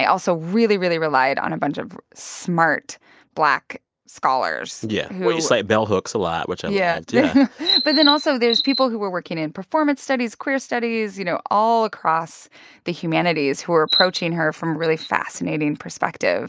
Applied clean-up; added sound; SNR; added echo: neural mask model Resemble Enhance denoiser.